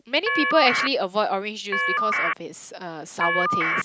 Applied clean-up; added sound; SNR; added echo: none; Telephone; -3 dB; none.